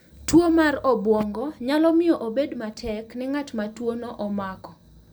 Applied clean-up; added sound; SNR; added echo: none; none; none; none.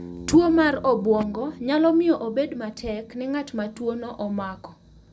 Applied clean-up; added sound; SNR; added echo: none; Bass guitar; 19 dB; none.